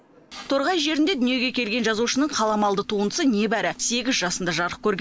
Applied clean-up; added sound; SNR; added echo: none; none; none; none.